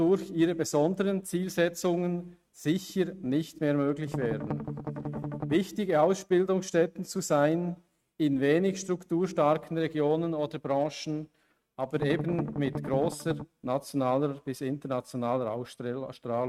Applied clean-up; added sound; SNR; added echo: neural mask model RNNoise.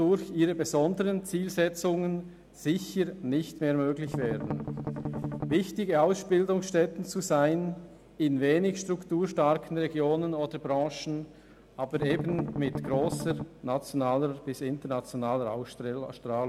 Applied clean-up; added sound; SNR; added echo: none; Strum; 5 dB; none.